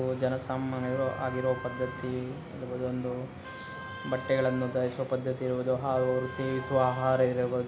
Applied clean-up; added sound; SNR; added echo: none; Wind instrument, woodwind instrument; 15 dB; none.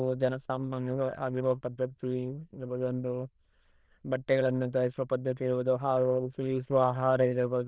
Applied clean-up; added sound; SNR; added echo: neural diffusion model UNIVERSE++.